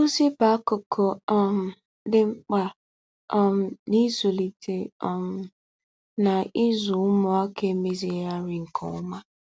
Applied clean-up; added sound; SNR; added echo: none; none; none; none.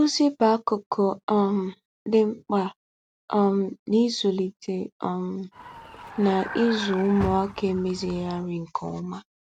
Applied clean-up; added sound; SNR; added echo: none; Vehicle; 11 dB; none.